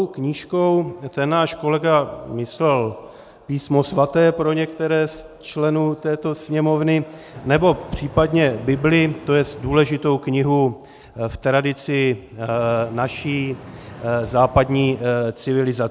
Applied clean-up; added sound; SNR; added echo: none; Boat, Water vehicle; 18 dB; none.